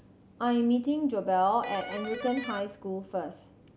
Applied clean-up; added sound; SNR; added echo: none; Electric guitar; 10 dB; none.